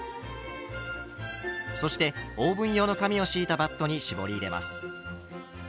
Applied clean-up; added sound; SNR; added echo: none; none; none; none.